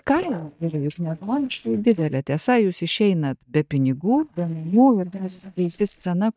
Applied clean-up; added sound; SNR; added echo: neural mask model DeepFilterNet 3.